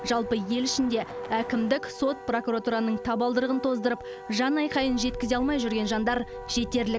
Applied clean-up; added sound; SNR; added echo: none; Wind instrument, woodwind instrument; 12 dB; none.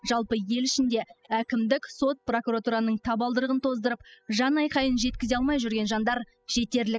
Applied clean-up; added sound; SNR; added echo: classical method spectral subtraction.